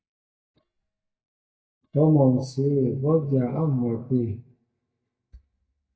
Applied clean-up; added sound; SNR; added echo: neural mask model DeepFilterNet 3.